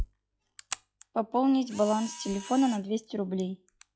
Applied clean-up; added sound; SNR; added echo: classical method log-MMSE.